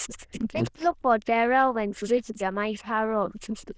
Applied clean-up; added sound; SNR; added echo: neural diffusion model UNIVERSE++.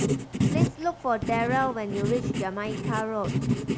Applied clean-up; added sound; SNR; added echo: none; Writing; -1 dB; none.